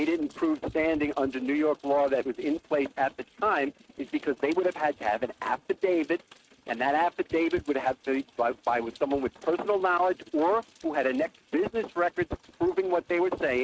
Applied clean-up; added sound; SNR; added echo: neural mask model RNNoise.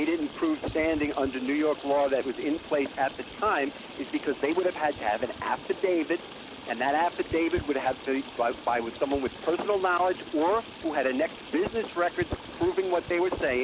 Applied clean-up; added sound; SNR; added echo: none; Stream; 13 dB; none.